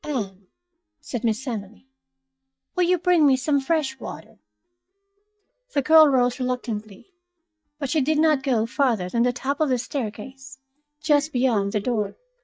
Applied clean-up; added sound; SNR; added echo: neural mask model DeepFilterNet 3.